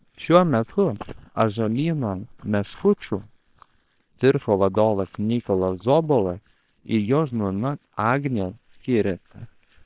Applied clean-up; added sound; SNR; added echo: neural separator model SepFormer WHAM!.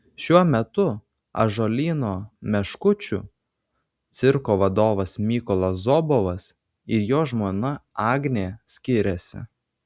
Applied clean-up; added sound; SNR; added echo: none; none; none; none.